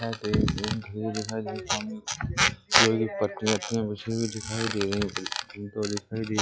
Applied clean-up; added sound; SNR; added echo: classical method log-MMSE.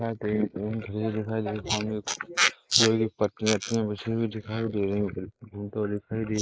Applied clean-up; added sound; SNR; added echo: neural mask model Resemble Enhance denoiser.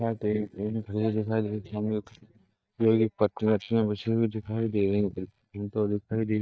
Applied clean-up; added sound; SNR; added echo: neural mask model DeepFilterNet 3.